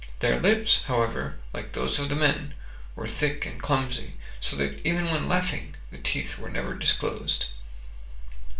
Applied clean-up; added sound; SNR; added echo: none; none; none; reverberation time 0.3 s.